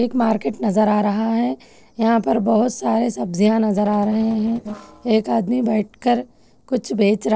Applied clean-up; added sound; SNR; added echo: neural separator model SepFormer DNS4.